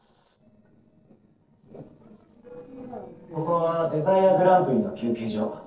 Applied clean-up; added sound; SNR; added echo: neural separator model SepFormer DNS4.